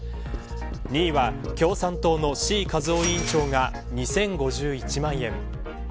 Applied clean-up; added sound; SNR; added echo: none; Writing; 16 dB; none.